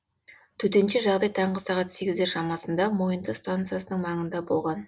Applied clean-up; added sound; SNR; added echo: none; none; none; none.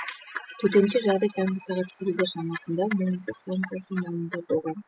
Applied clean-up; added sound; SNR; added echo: classical method spectral subtraction.